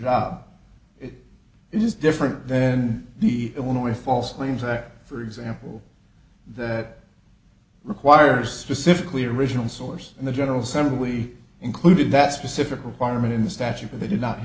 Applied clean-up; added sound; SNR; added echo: none; none; none; none.